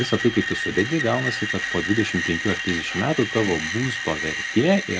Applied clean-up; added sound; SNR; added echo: none; Screech; 5 dB; none.